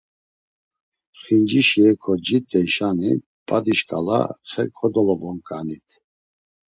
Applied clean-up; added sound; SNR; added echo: none; none; none; none.